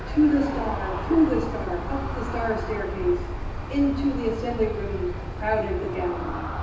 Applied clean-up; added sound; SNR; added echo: none; Aircraft; 5 dB; reverberation time 0.9 s.